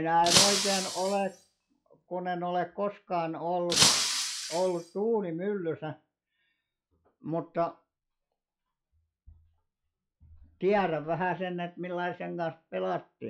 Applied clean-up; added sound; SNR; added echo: classical method log-MMSE.